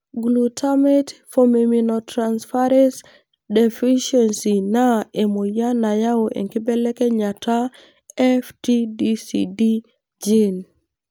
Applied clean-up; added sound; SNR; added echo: none; none; none; none.